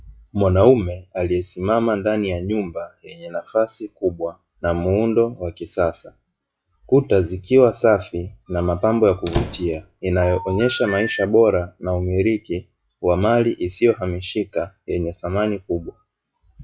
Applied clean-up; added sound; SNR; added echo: classical method log-MMSE.